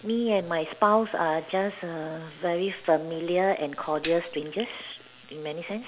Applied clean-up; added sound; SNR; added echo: none; Tambourine; 16 dB; none.